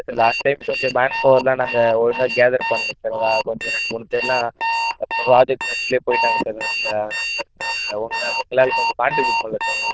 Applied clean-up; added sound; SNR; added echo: neural diffusion model UNIVERSE++.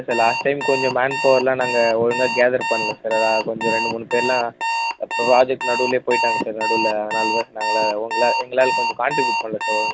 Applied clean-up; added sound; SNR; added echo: none; Alarm; 3 dB; none.